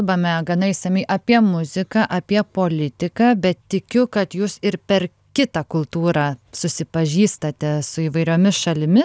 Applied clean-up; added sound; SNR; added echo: none; none; none; none.